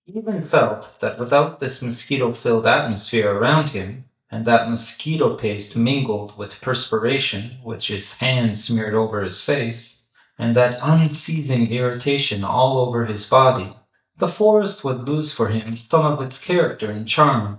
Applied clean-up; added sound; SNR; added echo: neural mask model DeepFilterNet 3.